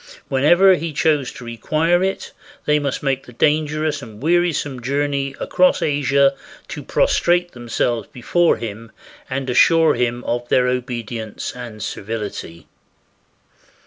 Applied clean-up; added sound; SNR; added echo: none; none; none; none.